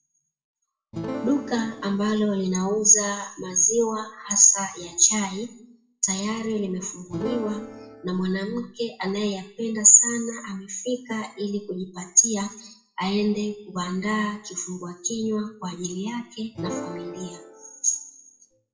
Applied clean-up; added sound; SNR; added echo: classical method WPE with log-MMSE.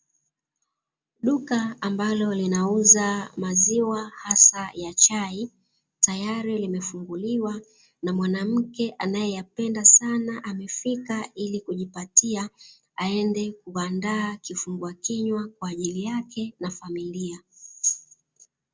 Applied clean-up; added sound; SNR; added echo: none; none; none; none.